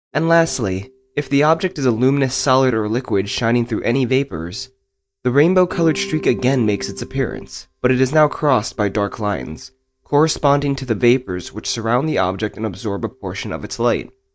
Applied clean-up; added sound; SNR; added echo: neural mask model DeepFilterNet 3.